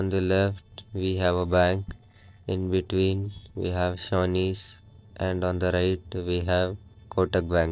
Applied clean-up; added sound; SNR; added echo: neural separator model SepFormer DNS4.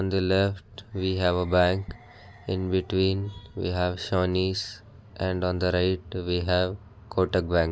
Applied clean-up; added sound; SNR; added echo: none; none; none; none.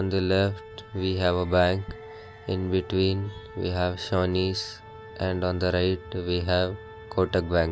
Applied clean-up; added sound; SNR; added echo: none; Organ; 19 dB; none.